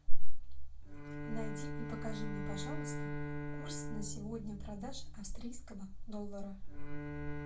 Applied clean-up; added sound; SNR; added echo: none; Bowed string instrument; 15 dB; reverberation time 0.2 s.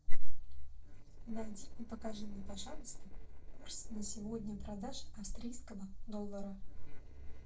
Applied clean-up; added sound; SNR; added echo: neural separator model SepFormer DNS4.